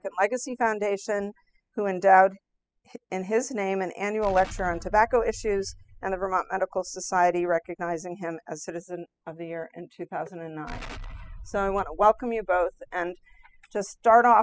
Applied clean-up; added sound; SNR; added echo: classical method spectral subtraction.